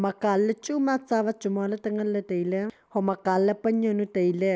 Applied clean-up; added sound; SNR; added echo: none; none; none; none.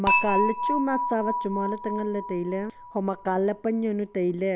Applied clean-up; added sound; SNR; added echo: none; Dishes, pots, and pans / Chink, clink; 3 dB; none.